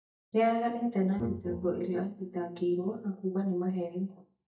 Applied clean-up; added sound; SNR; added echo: neural mask model DeepFilterNet 3.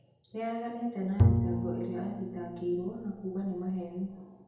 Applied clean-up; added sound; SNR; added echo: none; Bowed string instrument; -4 dB; reverberation time 0.8 s.